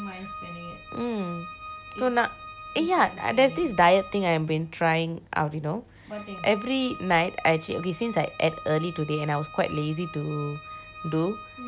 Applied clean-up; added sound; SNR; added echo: none; Organ; 15 dB; none.